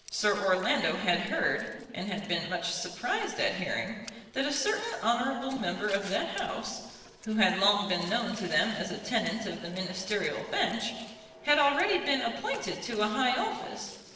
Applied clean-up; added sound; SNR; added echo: neural separator model SepFormer DNS4.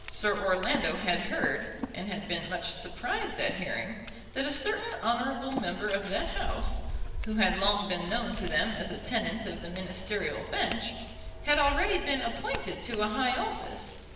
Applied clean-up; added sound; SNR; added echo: none; Scissors; 7 dB; reverberation time 1.3 s.